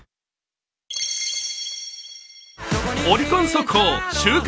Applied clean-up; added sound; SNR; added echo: none; none; none; none.